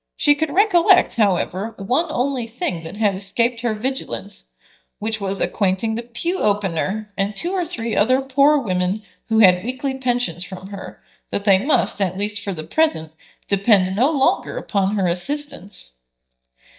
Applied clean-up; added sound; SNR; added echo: neural mask model DeepFilterNet 3.